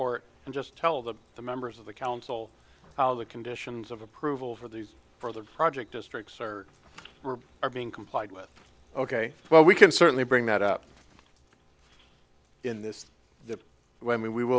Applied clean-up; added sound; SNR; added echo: none; none; none; none.